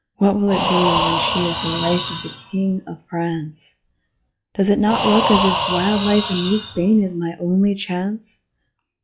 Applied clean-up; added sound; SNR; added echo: classical method log-MMSE.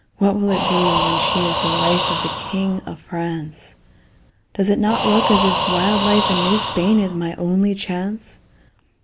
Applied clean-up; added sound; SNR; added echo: none; Breathing; 2 dB; none.